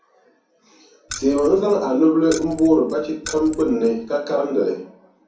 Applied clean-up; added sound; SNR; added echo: none; Keys jangling; 16 dB; reverberation time 0.6 s.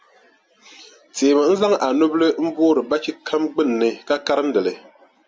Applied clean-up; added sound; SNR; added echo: none; none; none; none.